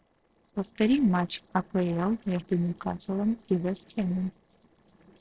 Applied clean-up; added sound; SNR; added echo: neural separator model SepFormer DNS4.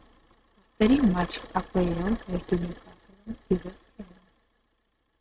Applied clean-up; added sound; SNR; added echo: neural mask model RNNoise.